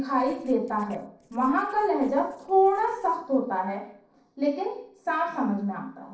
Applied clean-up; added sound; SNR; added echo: neural separator model SepFormer DNS4.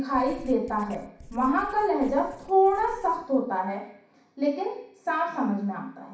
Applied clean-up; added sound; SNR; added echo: none; Writing; 20 dB; reverberation time 0.6 s.